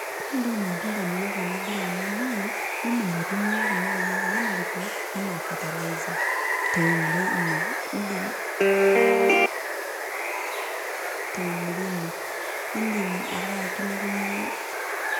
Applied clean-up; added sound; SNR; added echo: none; Water; 0 dB; none.